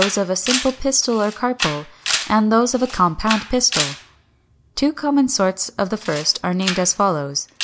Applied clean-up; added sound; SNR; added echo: none; Camera; 9 dB; none.